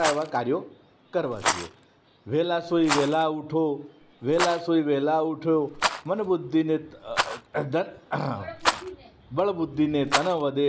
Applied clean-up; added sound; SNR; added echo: none; Rattle; 7 dB; none.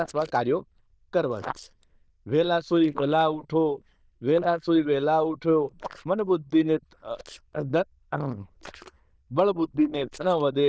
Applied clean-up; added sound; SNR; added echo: neural diffusion model UNIVERSE++.